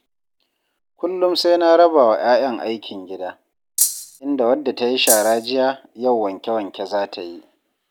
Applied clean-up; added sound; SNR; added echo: none; Rattle (instrument); 1 dB; none.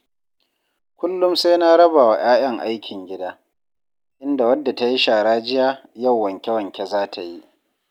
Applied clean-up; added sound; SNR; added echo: none; none; none; none.